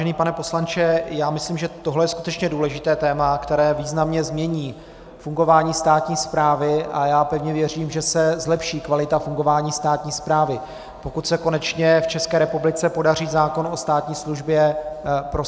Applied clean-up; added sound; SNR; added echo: none; none; none; none.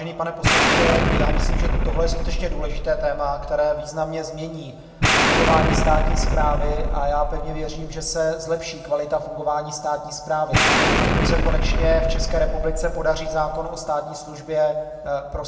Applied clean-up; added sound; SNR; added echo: none; Explosion; -4 dB; reverberation time 1.1 s.